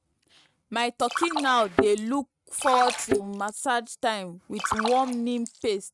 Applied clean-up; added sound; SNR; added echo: neural mask model RNNoise.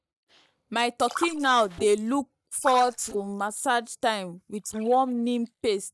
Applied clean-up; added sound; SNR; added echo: neural mask model DeepFilterNet 3.